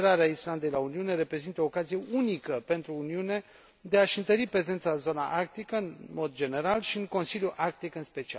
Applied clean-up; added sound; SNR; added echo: none; none; none; none.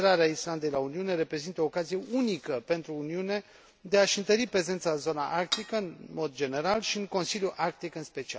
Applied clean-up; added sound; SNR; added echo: none; Cutlery, silverware / Dishes, pots, and pans; 7 dB; none.